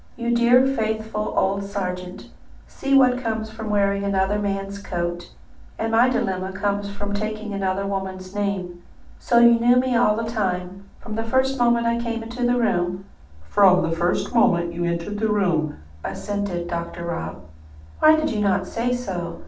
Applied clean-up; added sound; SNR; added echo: none; none; none; reverberation time 0.4 s.